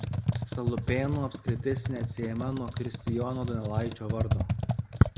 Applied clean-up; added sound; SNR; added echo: none; Computer keyboard; -3 dB; none.